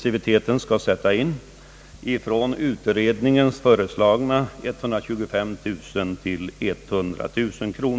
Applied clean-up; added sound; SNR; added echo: none; none; none; none.